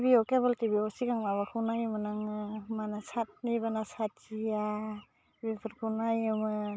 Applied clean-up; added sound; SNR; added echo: none; none; none; none.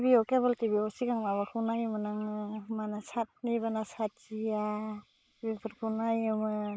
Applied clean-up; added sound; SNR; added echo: neural mask model Resemble Enhance denoiser.